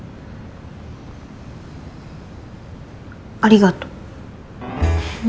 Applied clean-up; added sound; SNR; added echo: none; none; none; none.